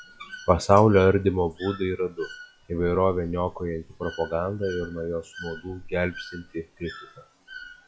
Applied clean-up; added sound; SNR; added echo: classical method log-MMSE.